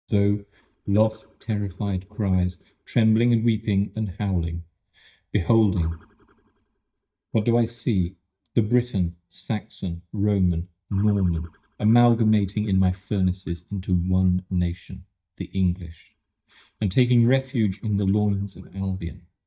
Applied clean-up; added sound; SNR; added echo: neural mask model DeepFilterNet 3.